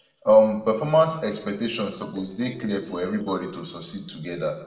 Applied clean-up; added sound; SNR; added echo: neural separator model SepFormer DNS4.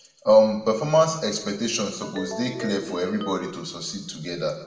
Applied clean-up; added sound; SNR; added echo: none; Ringtone; 14 dB; reverberation time 0.9 s.